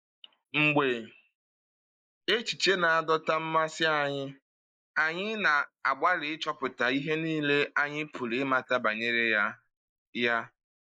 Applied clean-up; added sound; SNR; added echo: neural mask model Resemble Enhance denoiser.